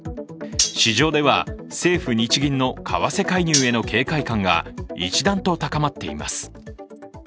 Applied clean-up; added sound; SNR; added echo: none; Cutlery, silverware; 6 dB; none.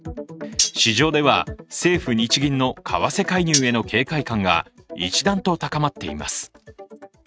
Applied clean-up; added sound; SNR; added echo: neural mask model RNNoise.